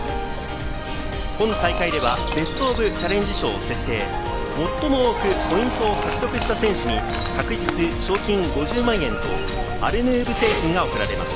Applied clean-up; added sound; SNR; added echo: none; Bird vocalization, bird call, bird song + Fart; 6 dB; none.